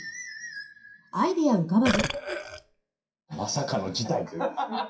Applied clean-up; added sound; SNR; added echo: classical method WPE with log-MMSE.